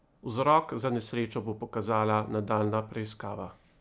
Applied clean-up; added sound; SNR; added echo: none; none; none; none.